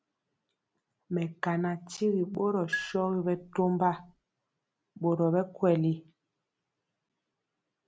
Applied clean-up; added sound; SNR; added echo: none; Marimba, xylophone; 9 dB; none.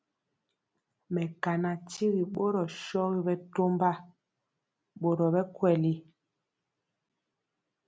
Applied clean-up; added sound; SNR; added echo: none; none; none; none.